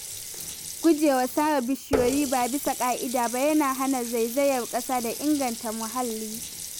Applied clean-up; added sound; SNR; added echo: none; Water tap, faucet; 9 dB; none.